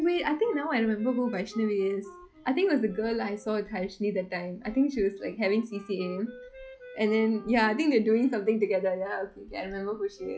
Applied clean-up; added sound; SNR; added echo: classical method log-MMSE.